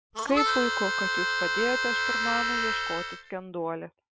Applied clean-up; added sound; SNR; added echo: none; Harmonica; -4 dB; none.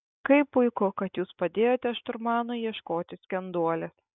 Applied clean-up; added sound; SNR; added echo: none; none; none; none.